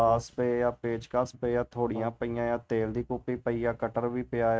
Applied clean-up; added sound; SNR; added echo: neural mask model RNNoise.